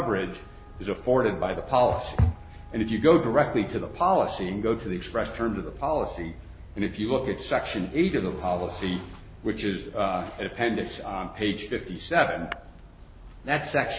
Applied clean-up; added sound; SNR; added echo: none; Tap / Glass + Traffic noise, roadway noise; 17 dB; none.